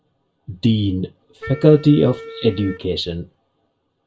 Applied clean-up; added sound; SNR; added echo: none; Wind instrument, woodwind instrument; 17 dB; reverberation time 0.1 s.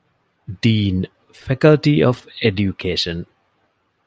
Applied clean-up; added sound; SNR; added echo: none; none; none; none.